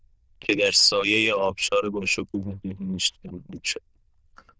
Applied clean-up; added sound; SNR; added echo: neural diffusion model UNIVERSE++.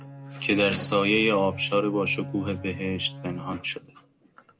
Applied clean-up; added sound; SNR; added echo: none; Bowed string instrument; 14 dB; none.